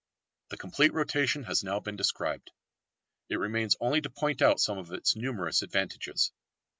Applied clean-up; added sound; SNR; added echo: none; none; none; none.